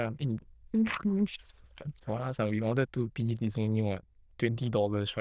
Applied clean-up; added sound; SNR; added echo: neural diffusion model UNIVERSE++.